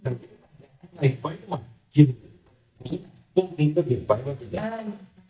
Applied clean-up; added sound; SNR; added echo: neural mask model DeepFilterNet 3.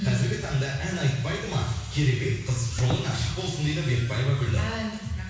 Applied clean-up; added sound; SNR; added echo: none; Squeak; 17 dB; reverberation time 1.1 s.